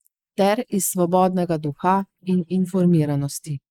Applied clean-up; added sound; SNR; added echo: neural mask model Resemble Enhance denoiser.